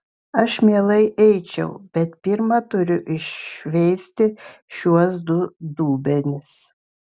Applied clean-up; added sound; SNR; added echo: none; none; none; none.